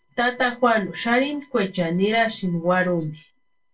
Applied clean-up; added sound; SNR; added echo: neural separator model SepFormer DNS4.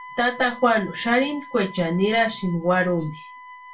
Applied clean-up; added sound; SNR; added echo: none; Wind instrument, woodwind instrument; 18 dB; reverberation time 0.2 s.